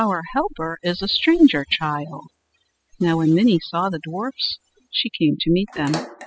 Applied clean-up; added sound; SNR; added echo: classical method spectral subtraction.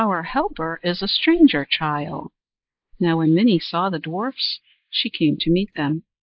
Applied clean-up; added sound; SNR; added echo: neural mask model Resemble Enhance denoiser.